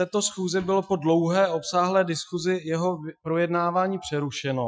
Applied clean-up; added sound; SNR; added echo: classical method Wiener filter.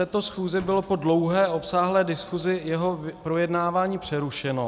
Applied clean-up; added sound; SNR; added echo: none; Slam; 19 dB; none.